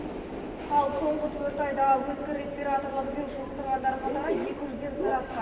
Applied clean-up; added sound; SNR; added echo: none; Subway, metro, underground; 6 dB; reverberation time 2.6 s.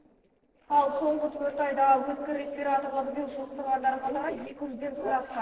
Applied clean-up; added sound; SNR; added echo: neural separator model SepFormer DNS4.